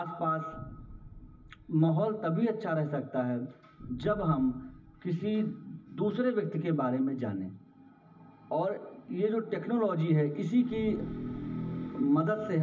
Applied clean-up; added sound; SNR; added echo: none; Boom; 18 dB; reverberation time 0.4 s.